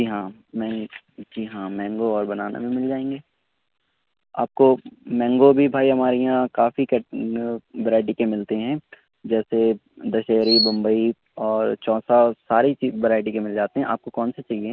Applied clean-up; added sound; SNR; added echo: none; Chirp, tweet; 5 dB; none.